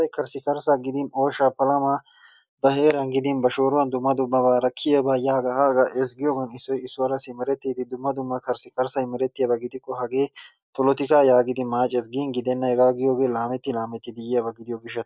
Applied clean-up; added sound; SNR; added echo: none; none; none; none.